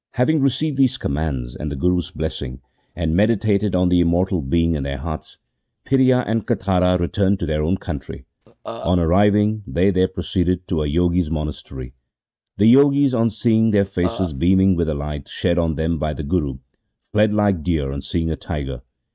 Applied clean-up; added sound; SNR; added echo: neural mask model RNNoise.